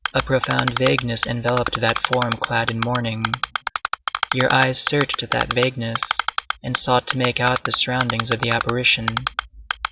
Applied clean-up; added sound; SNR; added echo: none; Typing; 5 dB; none.